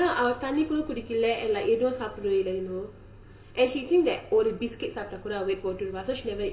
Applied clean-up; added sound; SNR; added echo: none; none; none; reverberation time 0.8 s.